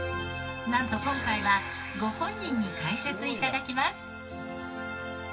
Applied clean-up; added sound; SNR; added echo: none; Walk, footsteps; 14 dB; reverberation time 0.2 s.